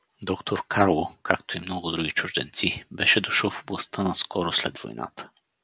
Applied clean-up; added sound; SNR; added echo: none; none; none; none.